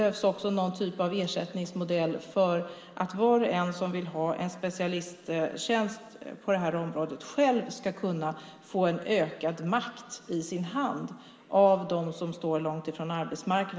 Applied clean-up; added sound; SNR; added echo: none; none; none; reverberation time 2.6 s.